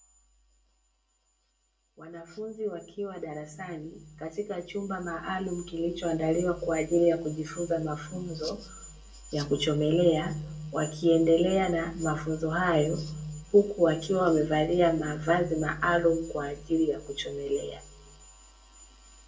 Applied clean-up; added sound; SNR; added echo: none; none; none; reverberation time 0.2 s.